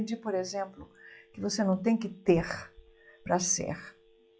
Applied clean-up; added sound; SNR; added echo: classical method log-MMSE.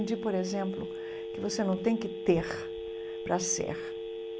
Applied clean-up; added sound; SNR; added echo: none; Telephone; 5 dB; none.